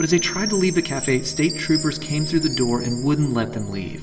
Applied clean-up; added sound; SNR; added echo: none; Chime; 10 dB; reverberation time 1.6 s.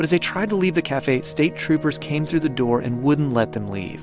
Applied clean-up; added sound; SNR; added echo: none; none; none; none.